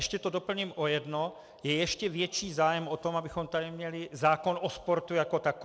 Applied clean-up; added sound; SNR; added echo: none; none; none; none.